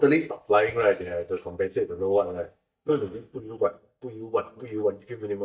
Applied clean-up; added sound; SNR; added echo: neural mask model DeepFilterNet 3.